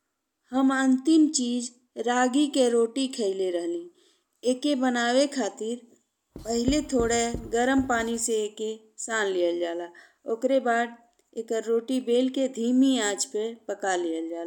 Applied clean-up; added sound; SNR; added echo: none; Writing; 12 dB; none.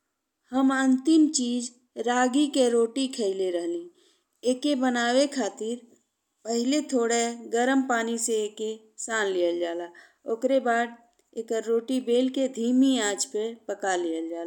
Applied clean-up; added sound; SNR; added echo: none; none; none; none.